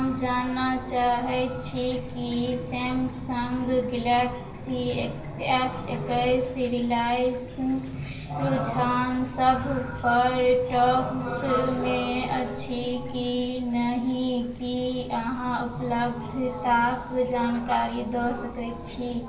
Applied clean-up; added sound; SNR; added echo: none; Chirp, tweet / Fowl; 17 dB; reverberation time 0.2 s.